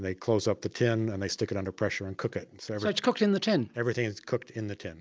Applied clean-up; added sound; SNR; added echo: none; none; none; none.